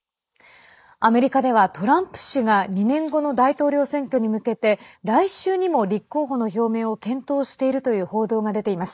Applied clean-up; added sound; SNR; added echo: neural mask model Resemble Enhance denoiser.